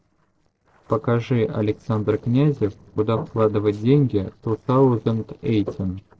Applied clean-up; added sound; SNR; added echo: neural separator model SepFormer DNS4.